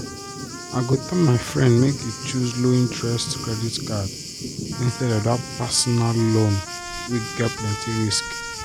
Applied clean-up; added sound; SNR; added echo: none; Trumpet + Thunder; 9 dB; none.